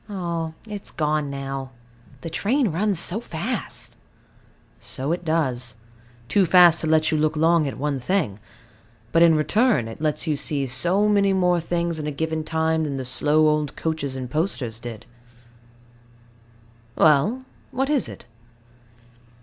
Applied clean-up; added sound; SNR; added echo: none; none; none; none.